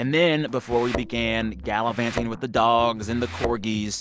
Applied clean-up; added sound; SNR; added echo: none; Thump, thud; 11 dB; none.